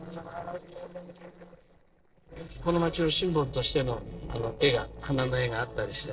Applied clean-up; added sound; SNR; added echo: neural separator model SepFormer DNS4.